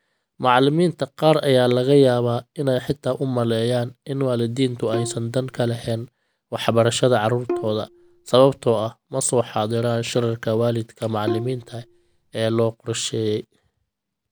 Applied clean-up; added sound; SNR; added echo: none; Bowed string instrument; 10 dB; none.